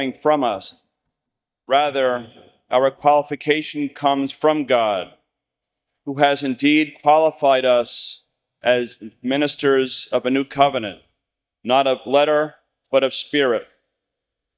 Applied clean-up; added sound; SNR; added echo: neural mask model DeepFilterNet 3.